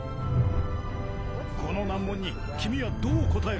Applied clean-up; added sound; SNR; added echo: none; Train; -4 dB; none.